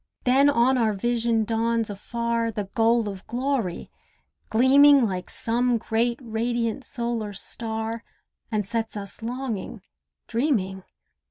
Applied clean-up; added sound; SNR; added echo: none; none; none; none.